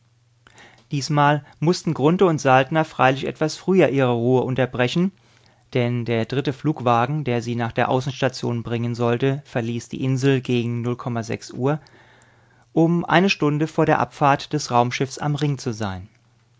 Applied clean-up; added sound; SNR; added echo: none; none; none; none.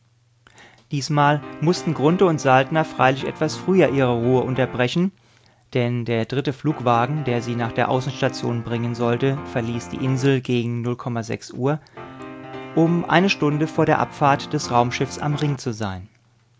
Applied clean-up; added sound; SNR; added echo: none; Piano; 14 dB; none.